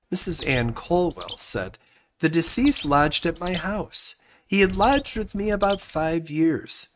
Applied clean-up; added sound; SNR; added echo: neural mask model RNNoise.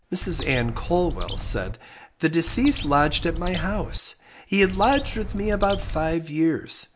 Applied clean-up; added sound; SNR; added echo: none; Bird; 7 dB; none.